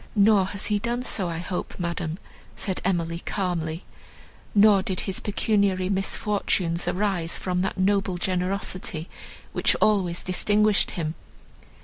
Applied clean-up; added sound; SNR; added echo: none; none; none; none.